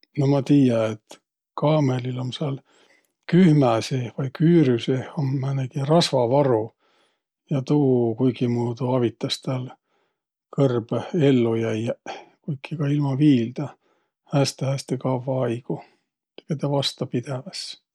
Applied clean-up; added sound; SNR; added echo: none; none; none; none.